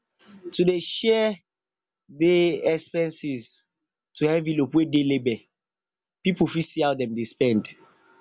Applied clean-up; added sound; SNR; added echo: none; none; none; none.